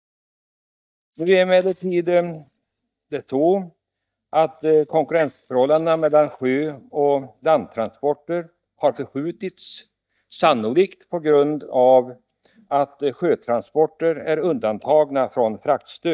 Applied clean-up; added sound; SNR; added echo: neural mask model DeepFilterNet 3.